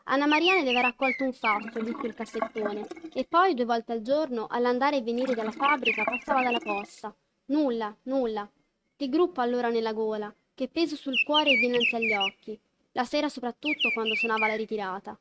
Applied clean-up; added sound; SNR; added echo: neural mask model RNNoise.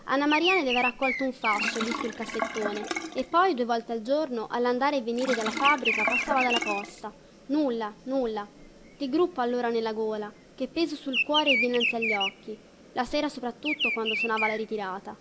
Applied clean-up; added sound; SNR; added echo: none; Bird vocalization, bird call, bird song + Sink (filling or washing); 4 dB; none.